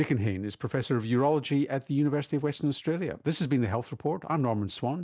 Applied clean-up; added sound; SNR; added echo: none; none; none; none.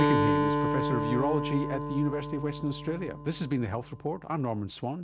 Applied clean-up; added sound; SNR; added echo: none; Acoustic guitar; 0 dB; none.